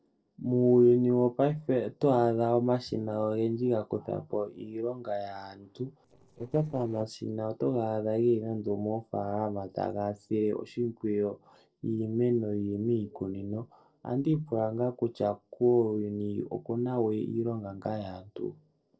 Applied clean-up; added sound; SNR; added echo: neural separator model SepFormer DNS4.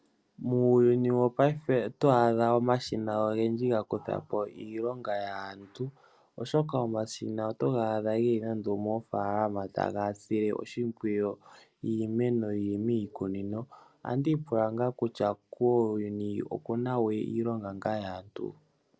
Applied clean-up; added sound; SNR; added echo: none; none; none; none.